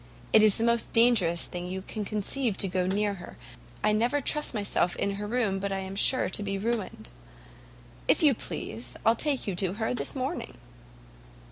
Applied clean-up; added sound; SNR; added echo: none; Snare drum; 19 dB; none.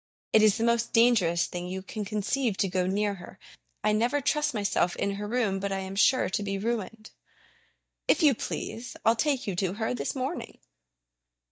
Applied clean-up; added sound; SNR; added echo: neural mask model DeepFilterNet 3.